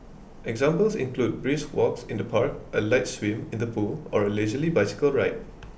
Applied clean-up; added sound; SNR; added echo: none; none; none; none.